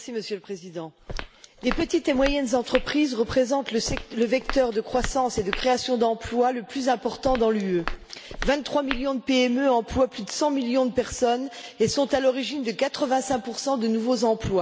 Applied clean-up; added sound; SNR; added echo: none; Walk, footsteps; 10 dB; none.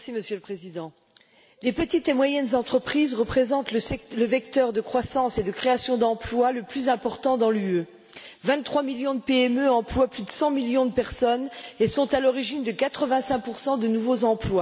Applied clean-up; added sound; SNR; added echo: none; none; none; none.